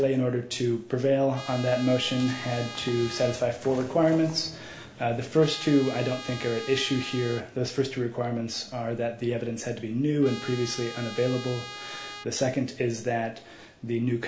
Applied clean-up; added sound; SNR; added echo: none; Trumpet; 14 dB; reverberation time 0.4 s.